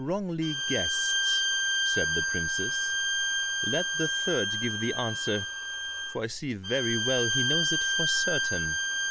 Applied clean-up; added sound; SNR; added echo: none; Bowed string instrument; -4 dB; none.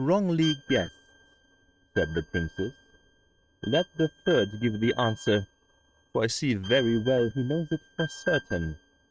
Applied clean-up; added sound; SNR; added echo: neural mask model RNNoise.